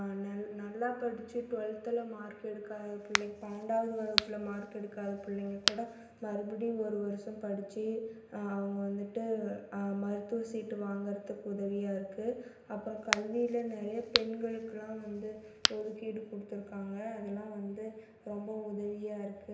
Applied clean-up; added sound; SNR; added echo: none; Crack; 0 dB; reverberation time 0.9 s.